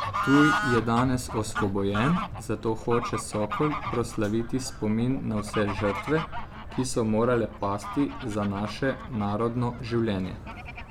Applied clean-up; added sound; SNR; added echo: none; Bird / Fowl; 6 dB; none.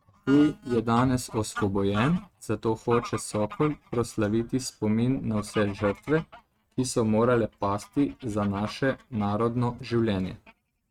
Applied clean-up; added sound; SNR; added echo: neural mask model RNNoise.